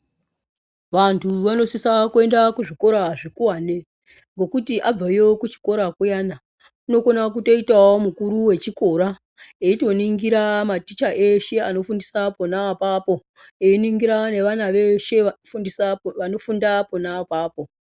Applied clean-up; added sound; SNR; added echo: none; none; none; none.